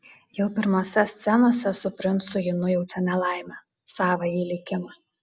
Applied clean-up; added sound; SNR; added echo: none; none; none; none.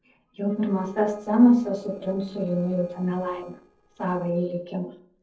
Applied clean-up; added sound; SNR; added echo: neural separator model SepFormer DNS4.